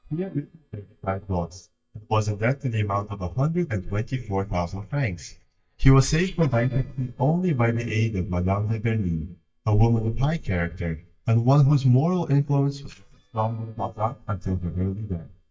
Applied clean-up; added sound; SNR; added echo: neural mask model DeepFilterNet 3.